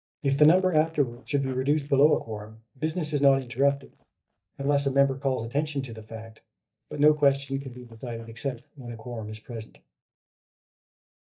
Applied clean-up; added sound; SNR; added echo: neural mask model DeepFilterNet 3.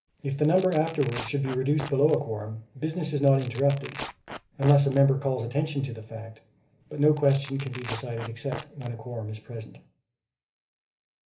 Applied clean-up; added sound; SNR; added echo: none; Tearing; 15 dB; reverberation time 0.3 s.